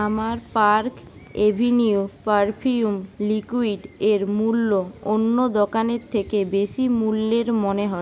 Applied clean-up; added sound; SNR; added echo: none; none; none; none.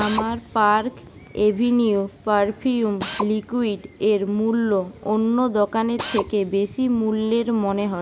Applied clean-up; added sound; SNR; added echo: none; Drill; 13 dB; none.